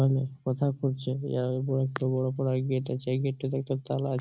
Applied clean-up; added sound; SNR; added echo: none; none; none; none.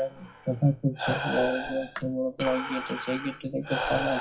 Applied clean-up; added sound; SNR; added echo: classical method WPE with log-MMSE.